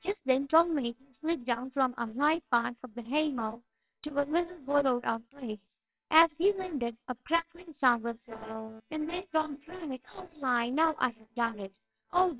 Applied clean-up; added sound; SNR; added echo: neural separator model SepFormer WHAMR!.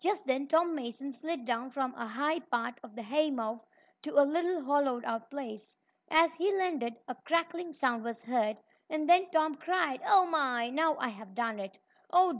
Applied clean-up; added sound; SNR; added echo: none; none; none; none.